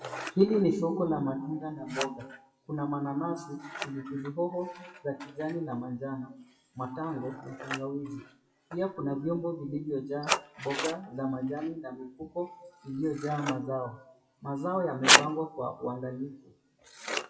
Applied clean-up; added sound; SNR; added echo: classical method WPE with log-MMSE.